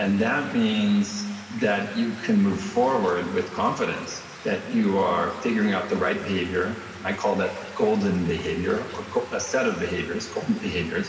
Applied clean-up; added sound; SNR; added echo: none; Stream; 18 dB; reverberation time 3.0 s.